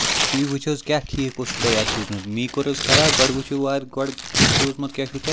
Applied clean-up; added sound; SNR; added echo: none; Tearing; -1 dB; none.